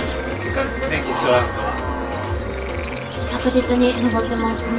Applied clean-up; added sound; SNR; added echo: none; Bird / Insect; 6 dB; reverberation time 0.2 s.